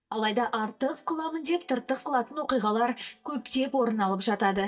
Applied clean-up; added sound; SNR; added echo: neural mask model DeepFilterNet 3.